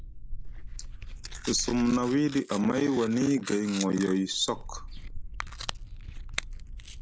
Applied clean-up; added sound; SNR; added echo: neural mask model Resemble Enhance denoiser.